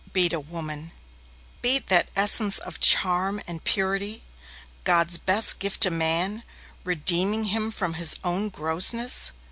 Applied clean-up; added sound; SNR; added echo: none; none; none; none.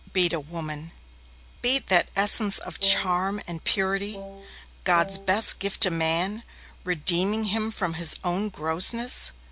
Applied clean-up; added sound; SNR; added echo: none; Wind instrument, woodwind instrument; 13 dB; none.